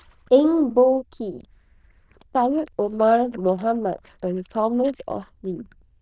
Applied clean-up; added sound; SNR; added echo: neural diffusion model UNIVERSE++.